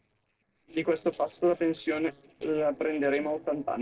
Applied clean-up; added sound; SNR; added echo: neural separator model SepFormer DNS4.